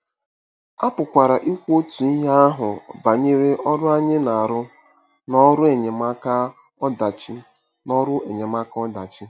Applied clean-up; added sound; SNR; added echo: none; none; none; none.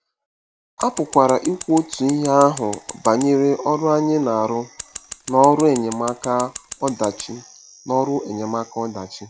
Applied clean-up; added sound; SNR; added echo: none; Scissors; 15 dB; none.